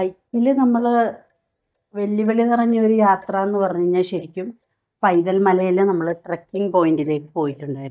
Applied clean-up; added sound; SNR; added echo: neural mask model DeepFilterNet 3.